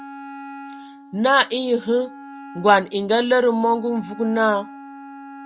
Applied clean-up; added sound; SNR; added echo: none; Wind instrument, woodwind instrument; 18 dB; none.